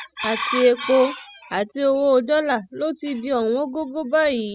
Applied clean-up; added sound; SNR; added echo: classical method spectral subtraction.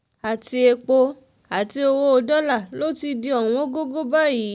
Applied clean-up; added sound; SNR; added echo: none; none; none; none.